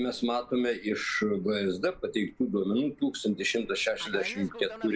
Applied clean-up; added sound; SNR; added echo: none; Fixed-wing aircraft, airplane; 20 dB; none.